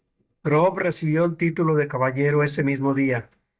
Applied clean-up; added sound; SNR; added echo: neural mask model DeepFilterNet 3.